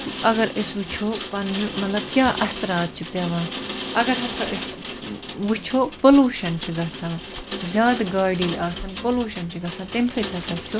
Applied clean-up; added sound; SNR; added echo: none; Rain; 10 dB; none.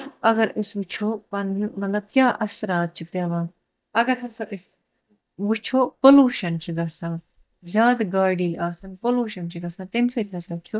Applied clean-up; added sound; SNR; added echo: neural mask model DeepFilterNet 3.